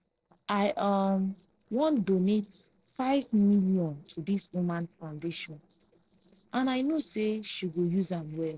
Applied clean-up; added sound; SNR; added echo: neural separator model SepFormer DNS4.